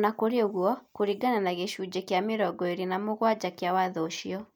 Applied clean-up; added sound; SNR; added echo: none; none; none; none.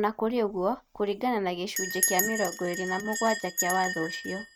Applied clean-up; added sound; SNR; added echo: neural mask model RNNoise.